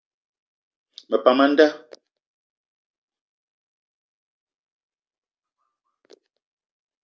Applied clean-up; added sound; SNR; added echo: none; none; none; none.